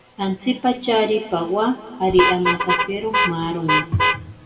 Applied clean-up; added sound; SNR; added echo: none; Vehicle horn, car horn, honking; 2 dB; reverberation time 1.9 s.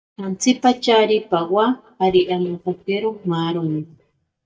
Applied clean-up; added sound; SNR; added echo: neural mask model DeepFilterNet 3.